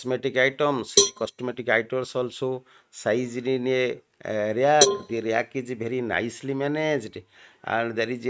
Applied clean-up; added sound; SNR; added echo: neural mask model RNNoise.